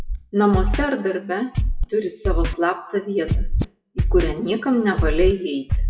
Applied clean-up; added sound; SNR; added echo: classical method WPE with log-MMSE.